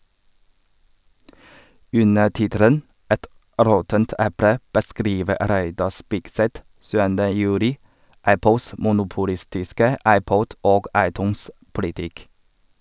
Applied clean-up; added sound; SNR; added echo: none; none; none; none.